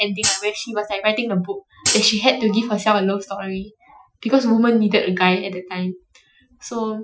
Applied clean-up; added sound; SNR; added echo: classical method Wiener filter.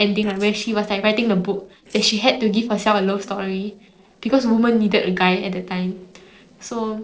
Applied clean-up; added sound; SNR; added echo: neural separator model SepFormer DNS4.